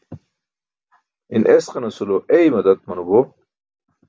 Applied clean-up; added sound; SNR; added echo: none; none; none; none.